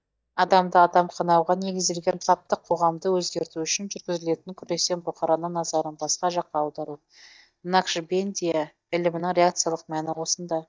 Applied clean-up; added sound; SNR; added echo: neural mask model DeepFilterNet 3.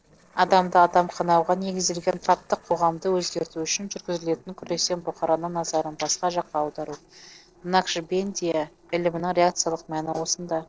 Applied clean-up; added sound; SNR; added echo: neural separator model SepFormer DNS4.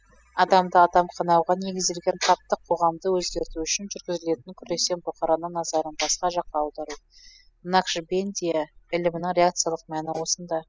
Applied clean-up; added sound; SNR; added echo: classical method spectral subtraction.